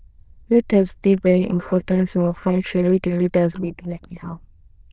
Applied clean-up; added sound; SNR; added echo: neural diffusion model UNIVERSE++.